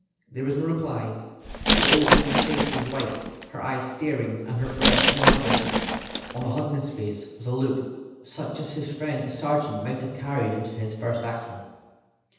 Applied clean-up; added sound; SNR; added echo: none; Glass; -4 dB; reverberation time 1.1 s.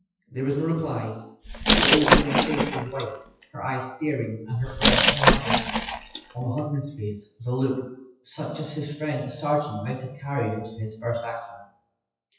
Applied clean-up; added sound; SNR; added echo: classical method WPE with log-MMSE.